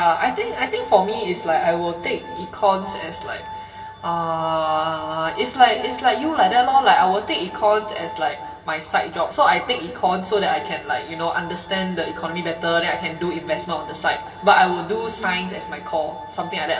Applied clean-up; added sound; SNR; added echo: none; Glass; 15 dB; reverberation time 1.2 s.